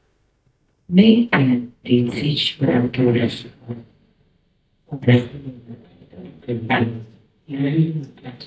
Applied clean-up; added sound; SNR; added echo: neural mask model DeepFilterNet 3.